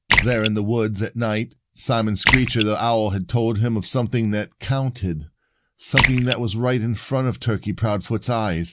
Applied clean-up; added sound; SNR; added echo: none; Splash, splatter; 4 dB; none.